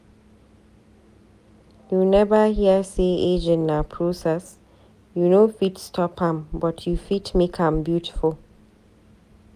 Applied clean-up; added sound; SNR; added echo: none; Knock; 15 dB; none.